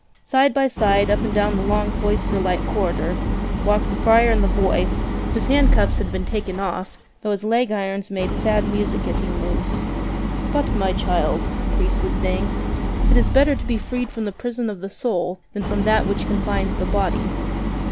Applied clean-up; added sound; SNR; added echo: none; Idling; -1 dB; none.